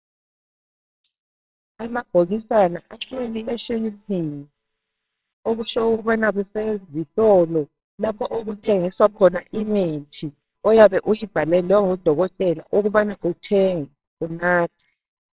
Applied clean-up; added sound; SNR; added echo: neural separator model SepFormer WHAMR!.